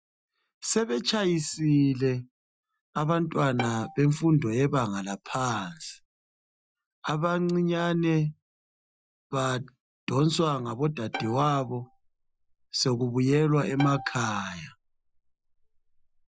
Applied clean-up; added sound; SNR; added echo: classical method Wiener filter.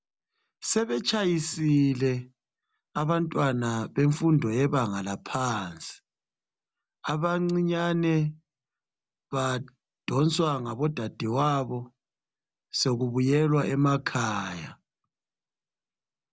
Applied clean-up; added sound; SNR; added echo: none; none; none; none.